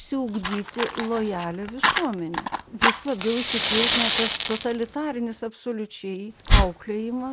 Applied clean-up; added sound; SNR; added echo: none; Fire; -3 dB; none.